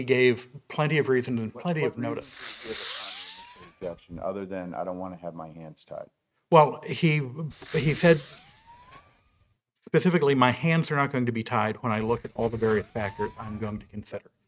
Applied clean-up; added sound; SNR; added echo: neural mask model RNNoise.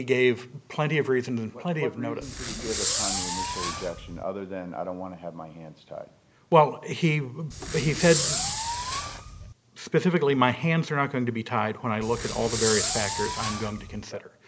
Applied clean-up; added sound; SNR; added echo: none; Fireworks; 3 dB; none.